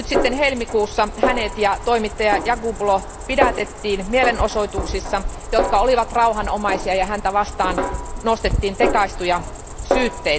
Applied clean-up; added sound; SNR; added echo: none; Cricket + Snare drum; 4 dB; none.